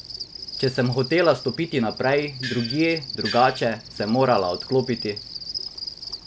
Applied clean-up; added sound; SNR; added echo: none; Cricket + Gong; 11 dB; none.